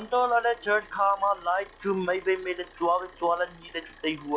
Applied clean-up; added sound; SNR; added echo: classical method log-MMSE.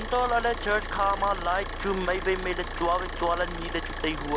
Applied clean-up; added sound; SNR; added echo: none; Idling / Car; 6 dB; none.